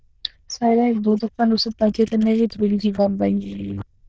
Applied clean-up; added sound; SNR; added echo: neural diffusion model UNIVERSE++.